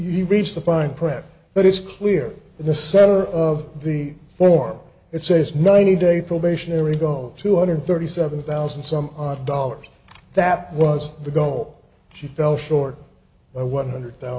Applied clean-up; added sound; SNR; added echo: none; none; none; none.